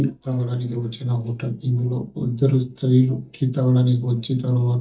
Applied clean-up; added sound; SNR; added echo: neural mask model DeepFilterNet 3.